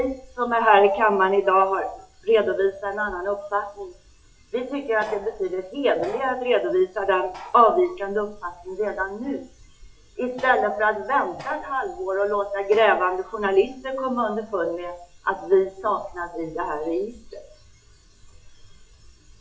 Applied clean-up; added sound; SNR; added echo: classical method WPE with log-MMSE.